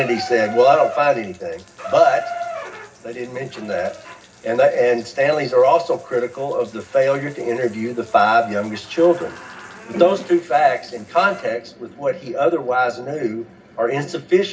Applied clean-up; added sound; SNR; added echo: none; Bathtub (filling or washing) / Water tap, faucet; 16 dB; reverberation time 0.4 s.